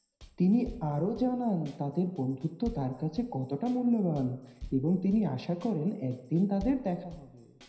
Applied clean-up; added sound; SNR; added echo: none; Bass drum / Snare drum / Drum kit; 19 dB; reverberation time 0.8 s.